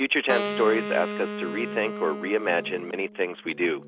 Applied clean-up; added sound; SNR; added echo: none; Wind instrument, woodwind instrument; 7 dB; none.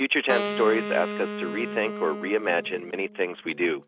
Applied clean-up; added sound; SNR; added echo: neural mask model RNNoise.